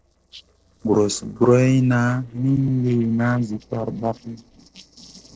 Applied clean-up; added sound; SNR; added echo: neural separator model SepFormer DNS4.